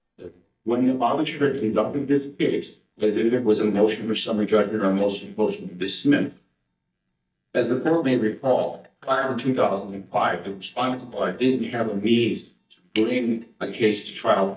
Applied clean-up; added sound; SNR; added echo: neural mask model DeepFilterNet 3.